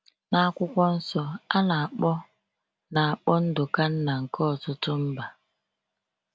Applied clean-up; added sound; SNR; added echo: none; none; none; none.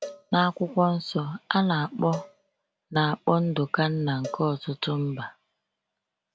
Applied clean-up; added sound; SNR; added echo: none; Cowbell; 19 dB; none.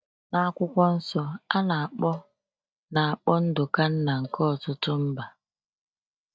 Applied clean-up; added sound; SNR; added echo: neural mask model DeepFilterNet 3.